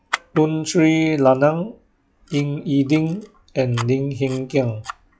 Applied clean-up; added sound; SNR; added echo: classical method log-MMSE.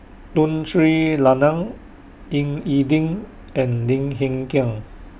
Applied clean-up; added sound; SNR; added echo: none; none; none; none.